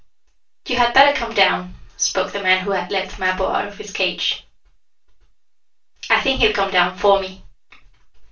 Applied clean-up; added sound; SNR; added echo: none; none; none; reverberation time 0.2 s.